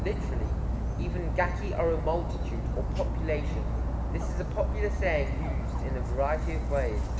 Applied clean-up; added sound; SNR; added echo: none; Dog; -4 dB; reverberation time 1.5 s.